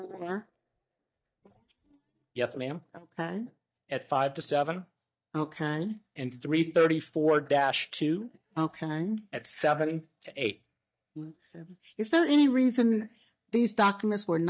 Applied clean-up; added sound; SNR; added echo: neural mask model DeepFilterNet 3.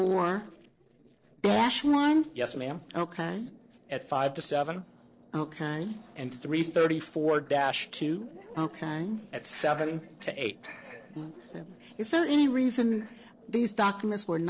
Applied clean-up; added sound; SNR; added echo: neural separator model SepFormer DNS4.